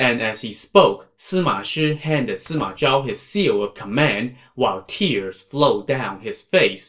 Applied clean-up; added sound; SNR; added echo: neural separator model SepFormer DNS4.